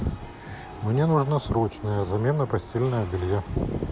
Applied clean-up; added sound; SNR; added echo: none; none; none; none.